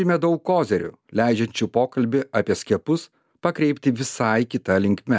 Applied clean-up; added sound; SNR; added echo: none; none; none; none.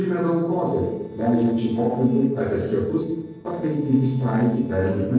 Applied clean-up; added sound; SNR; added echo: neural separator model SepFormer DNS4.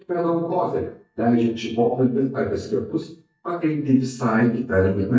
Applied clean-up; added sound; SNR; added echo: neural mask model DeepFilterNet 3.